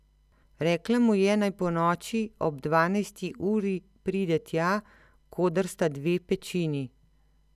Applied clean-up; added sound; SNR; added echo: none; none; none; none.